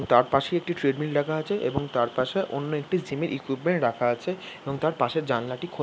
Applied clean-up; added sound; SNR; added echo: none; none; none; none.